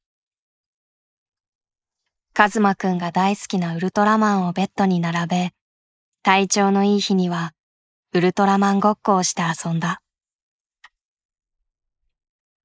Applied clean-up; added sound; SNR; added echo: neural mask model Resemble Enhance denoiser.